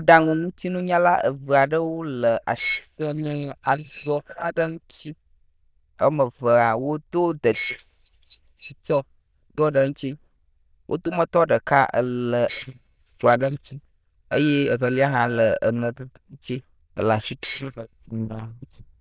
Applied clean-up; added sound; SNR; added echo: neural diffusion model UNIVERSE++.